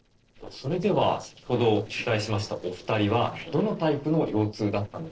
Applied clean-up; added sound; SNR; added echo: neural separator model SepFormer DNS4.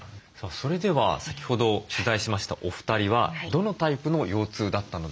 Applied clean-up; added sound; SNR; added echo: none; none; none; none.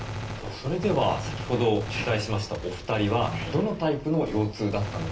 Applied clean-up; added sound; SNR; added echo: none; Gunshot, gunfire; 9 dB; reverberation time 0.3 s.